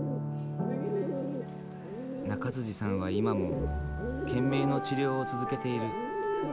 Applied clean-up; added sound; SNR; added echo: none; Bird; 4 dB; none.